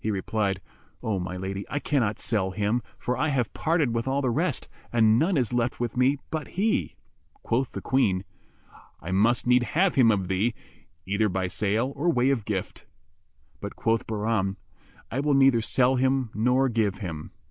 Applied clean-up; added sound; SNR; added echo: none; none; none; none.